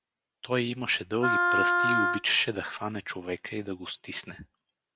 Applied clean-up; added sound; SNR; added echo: none; Wind instrument, woodwind instrument; -5 dB; none.